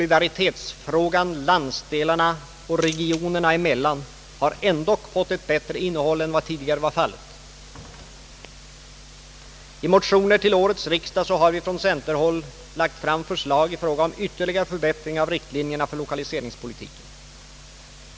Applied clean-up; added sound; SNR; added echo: none; Camera; 16 dB; none.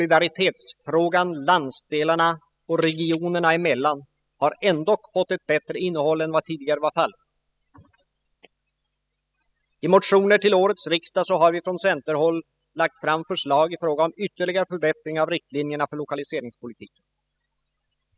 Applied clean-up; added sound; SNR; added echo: classical method spectral subtraction.